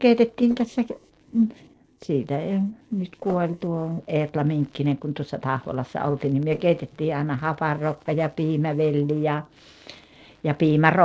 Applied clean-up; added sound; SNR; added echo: neural separator model SepFormer DNS4.